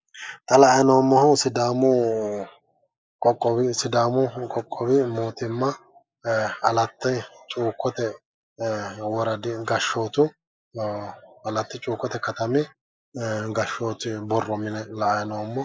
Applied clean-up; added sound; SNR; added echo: neural mask model Resemble Enhance denoiser.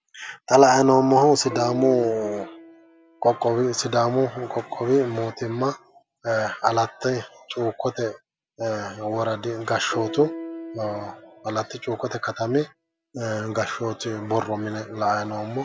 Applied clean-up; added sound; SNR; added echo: none; Piano; 14 dB; none.